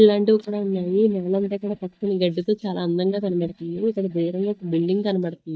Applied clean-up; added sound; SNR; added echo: neural mask model DeepFilterNet 3.